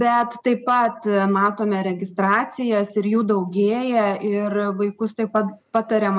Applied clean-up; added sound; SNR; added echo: none; none; none; none.